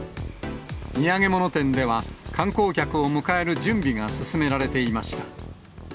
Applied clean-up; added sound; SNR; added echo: none; none; none; none.